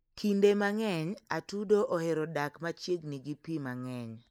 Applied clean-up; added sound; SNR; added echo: neural mask model Resemble Enhance denoiser.